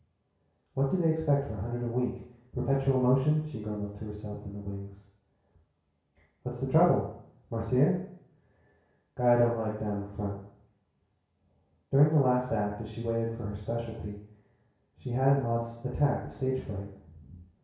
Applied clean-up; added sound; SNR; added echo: none; none; none; reverberation time 0.6 s.